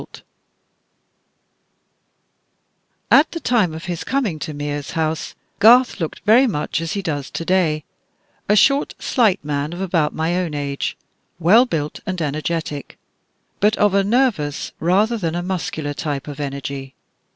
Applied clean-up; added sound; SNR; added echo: none; none; none; none.